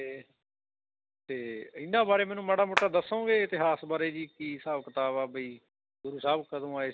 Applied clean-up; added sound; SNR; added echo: none; Clapping; -1 dB; none.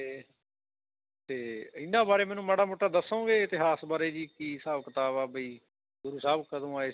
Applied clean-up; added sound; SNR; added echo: none; none; none; none.